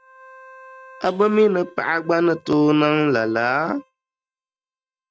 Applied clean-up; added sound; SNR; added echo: neural mask model RNNoise.